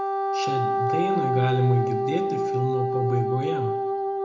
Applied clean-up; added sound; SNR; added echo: none; Wind instrument, woodwind instrument; -2 dB; reverberation time 0.6 s.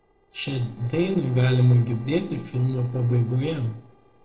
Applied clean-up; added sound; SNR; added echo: neural separator model SepFormer DNS4.